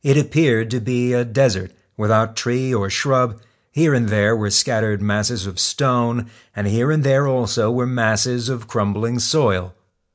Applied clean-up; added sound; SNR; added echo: none; none; none; none.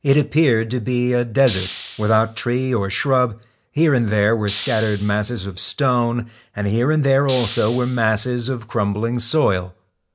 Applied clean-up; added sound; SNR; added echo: none; Hiss; 11 dB; none.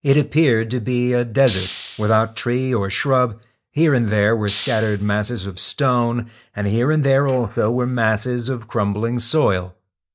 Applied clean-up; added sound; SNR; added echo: neural mask model DeepFilterNet 3.